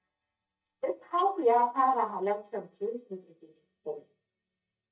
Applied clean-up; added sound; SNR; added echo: neural mask model DeepFilterNet 3.